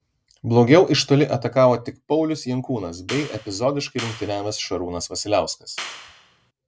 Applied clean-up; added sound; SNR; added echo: none; Clapping; 15 dB; none.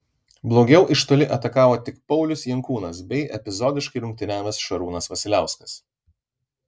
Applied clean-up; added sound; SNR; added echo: none; none; none; none.